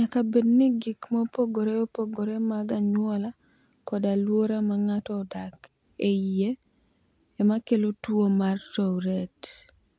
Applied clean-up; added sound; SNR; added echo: none; none; none; none.